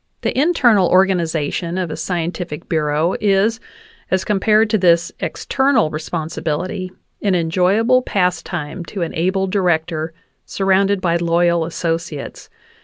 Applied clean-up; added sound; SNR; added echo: none; none; none; none.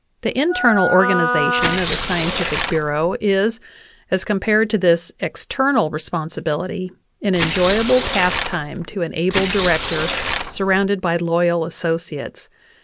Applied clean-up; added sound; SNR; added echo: none; Wind instrument, woodwind instrument + Tearing; 1 dB; none.